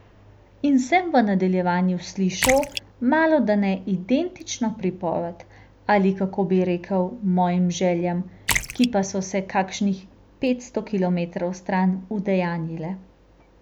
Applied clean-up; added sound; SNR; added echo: none; Splash, splatter; 9 dB; none.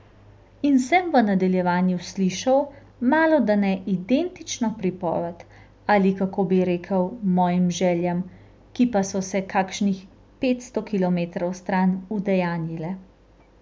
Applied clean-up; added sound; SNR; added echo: none; none; none; none.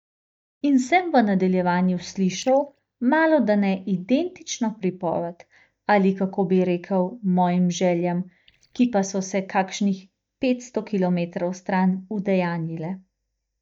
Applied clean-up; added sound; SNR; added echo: neural mask model DeepFilterNet 3.